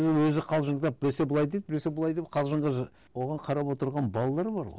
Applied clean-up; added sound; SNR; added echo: none; none; none; none.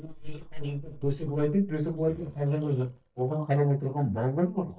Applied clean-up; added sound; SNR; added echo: neural mask model DeepFilterNet 3.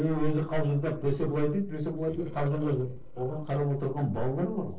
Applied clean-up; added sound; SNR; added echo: neural separator model SepFormer DNS4.